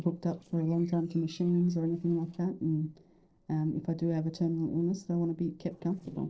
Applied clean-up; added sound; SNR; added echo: neural separator model SepFormer DNS4.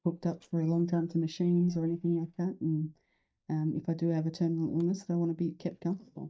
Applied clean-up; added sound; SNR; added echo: neural mask model DeepFilterNet 3.